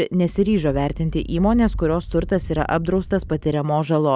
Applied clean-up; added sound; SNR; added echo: none; Thunder / Wind; 11 dB; none.